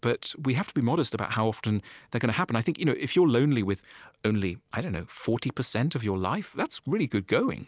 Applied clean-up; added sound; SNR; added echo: none; none; none; none.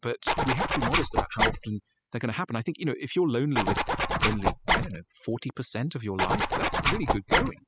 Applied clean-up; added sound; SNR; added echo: classical method spectral subtraction.